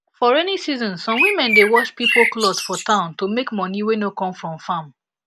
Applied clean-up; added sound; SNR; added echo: none; Bird; -1 dB; none.